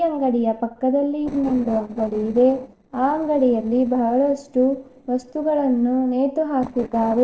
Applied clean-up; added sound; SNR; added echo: neural separator model SepFormer DNS4.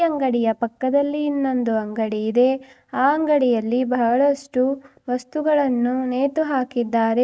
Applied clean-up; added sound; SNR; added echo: none; none; none; none.